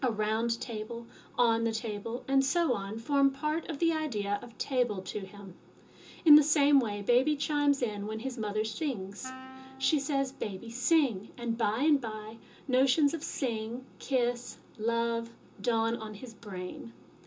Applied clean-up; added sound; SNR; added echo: none; Wind instrument, woodwind instrument; 19 dB; reverberation time 0.2 s.